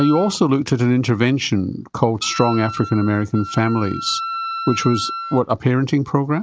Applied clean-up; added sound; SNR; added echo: none; Wind instrument, woodwind instrument; 12 dB; none.